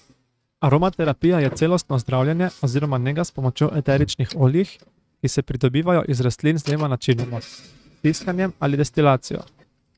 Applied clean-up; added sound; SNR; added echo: neural mask model RNNoise.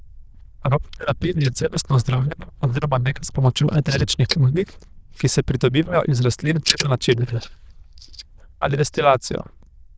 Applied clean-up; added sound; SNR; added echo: neural diffusion model UNIVERSE++.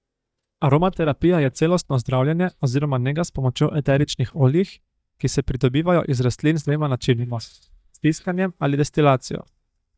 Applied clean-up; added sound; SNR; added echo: neural mask model DeepFilterNet 3.